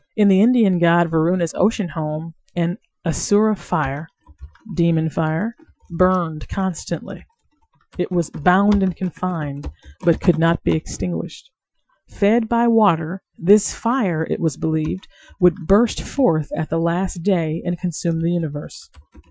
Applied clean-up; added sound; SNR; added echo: classical method Wiener filter.